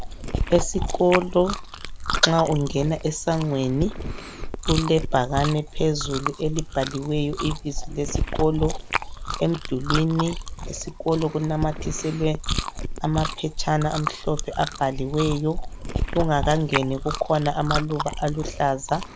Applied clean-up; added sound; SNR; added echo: none; Chewing, mastication; 4 dB; none.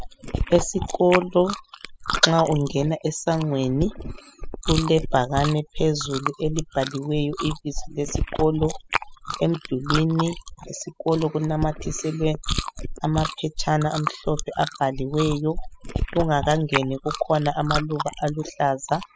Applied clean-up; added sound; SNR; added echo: classical method spectral subtraction.